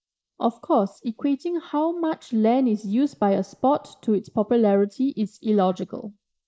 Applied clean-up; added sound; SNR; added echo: neural mask model Resemble Enhance denoiser.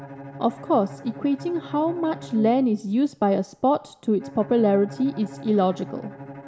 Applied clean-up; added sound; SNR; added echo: none; Bowed string instrument; 16 dB; none.